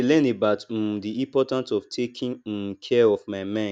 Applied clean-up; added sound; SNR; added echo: none; none; none; none.